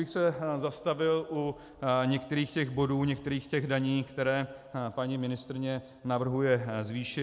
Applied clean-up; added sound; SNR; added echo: none; none; none; none.